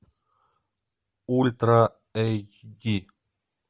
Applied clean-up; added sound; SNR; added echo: none; none; none; none.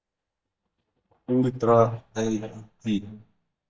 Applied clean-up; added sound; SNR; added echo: neural mask model DeepFilterNet 3.